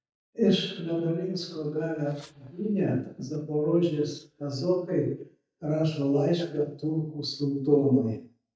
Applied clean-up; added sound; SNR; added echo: neural mask model DeepFilterNet 3.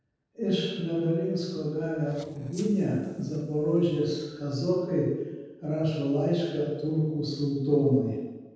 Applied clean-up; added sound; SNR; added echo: neural separator model SepFormer DNS4.